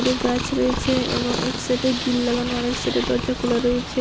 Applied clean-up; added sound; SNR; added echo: none; Purr; 5 dB; none.